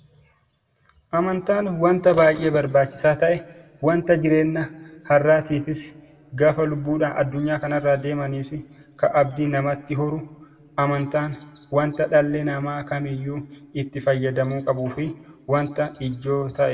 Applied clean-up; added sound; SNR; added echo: none; none; none; reverberation time 0.9 s.